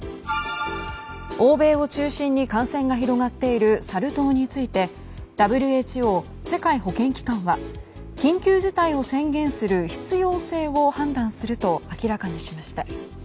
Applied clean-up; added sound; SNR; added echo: none; none; none; none.